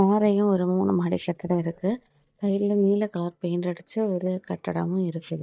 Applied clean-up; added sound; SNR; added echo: neural mask model DeepFilterNet 3.